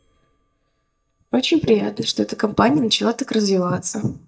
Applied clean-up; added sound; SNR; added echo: neural mask model DeepFilterNet 3.